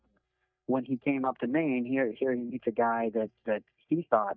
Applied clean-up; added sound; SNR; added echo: neural mask model DeepFilterNet 3.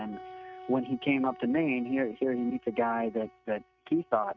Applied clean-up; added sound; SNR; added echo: neural mask model RNNoise.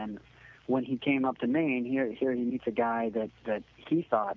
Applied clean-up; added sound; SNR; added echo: none; none; none; none.